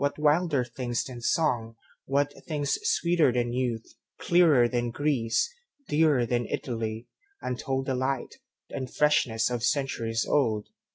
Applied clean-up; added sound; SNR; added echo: none; none; none; none.